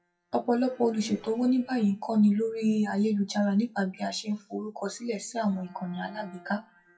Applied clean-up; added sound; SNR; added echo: classical method WPE with log-MMSE.